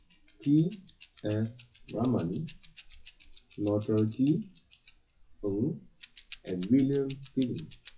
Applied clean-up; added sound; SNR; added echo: classical method WPE with log-MMSE.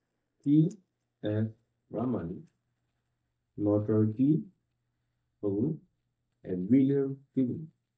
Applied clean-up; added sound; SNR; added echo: neural mask model DeepFilterNet 3.